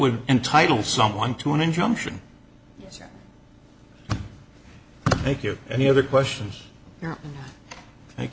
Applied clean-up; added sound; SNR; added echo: none; none; none; none.